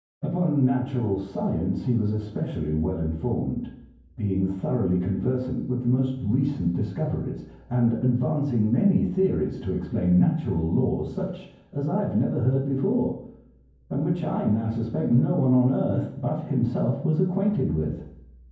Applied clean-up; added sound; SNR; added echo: none; none; none; reverberation time 0.9 s.